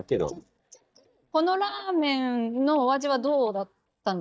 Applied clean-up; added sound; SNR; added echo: neural mask model DeepFilterNet 3.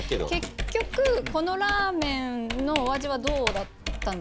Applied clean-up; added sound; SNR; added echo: none; Computer keyboard; 6 dB; none.